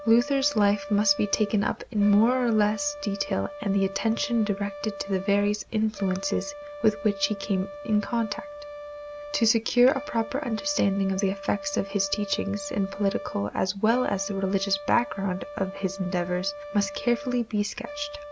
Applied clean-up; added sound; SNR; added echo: none; Brass instrument; 13 dB; none.